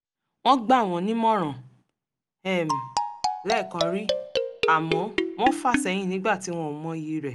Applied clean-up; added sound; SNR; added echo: none; Marimba, xylophone; 2 dB; none.